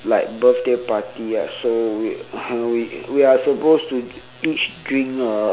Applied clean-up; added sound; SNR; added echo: none; none; none; none.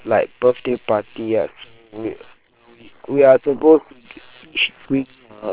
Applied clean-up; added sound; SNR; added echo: neural separator model SepFormer WHAM!.